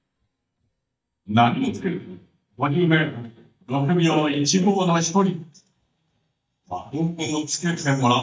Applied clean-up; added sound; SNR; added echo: neural mask model DeepFilterNet 3.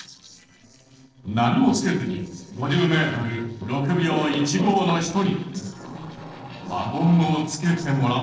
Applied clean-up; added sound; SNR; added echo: neural separator model SepFormer DNS4.